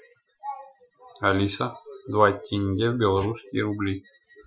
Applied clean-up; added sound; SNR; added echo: classical method Wiener filter.